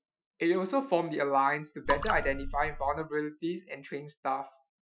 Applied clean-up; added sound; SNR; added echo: classical method Wiener filter.